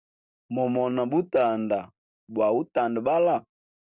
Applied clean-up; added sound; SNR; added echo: none; none; none; none.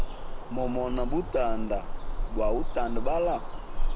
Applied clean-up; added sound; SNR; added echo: none; Bird vocalization, bird call, bird song; -4 dB; none.